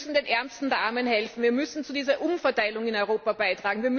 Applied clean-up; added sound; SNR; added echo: none; none; none; none.